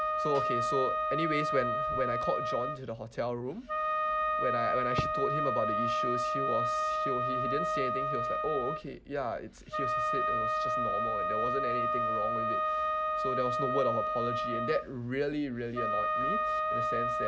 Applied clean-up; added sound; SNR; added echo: none; Wind instrument, woodwind instrument; -4 dB; none.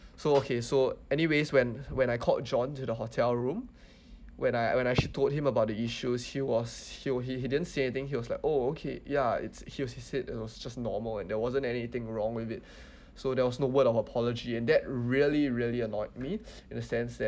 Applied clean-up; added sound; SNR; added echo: none; none; none; none.